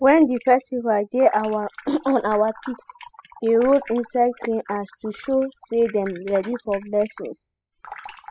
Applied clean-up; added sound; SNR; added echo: classical method spectral subtraction.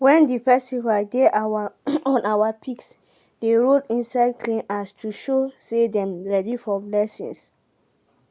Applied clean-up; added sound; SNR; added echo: none; none; none; none.